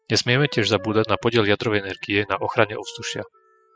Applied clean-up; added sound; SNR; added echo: classical method spectral subtraction.